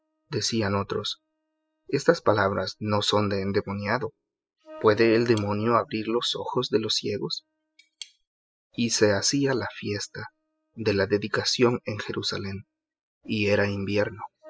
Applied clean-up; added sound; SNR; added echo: classical method spectral subtraction.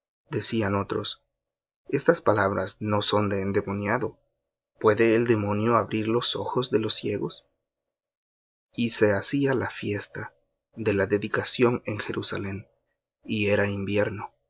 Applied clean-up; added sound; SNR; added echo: none; none; none; none.